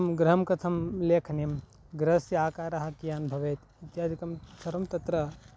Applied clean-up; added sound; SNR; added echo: none; none; none; none.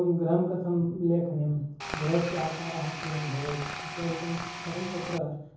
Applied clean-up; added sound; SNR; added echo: none; Tools; 8 dB; reverberation time 0.7 s.